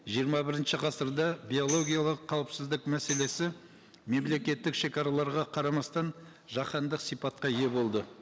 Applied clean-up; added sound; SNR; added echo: none; Tambourine; 11 dB; none.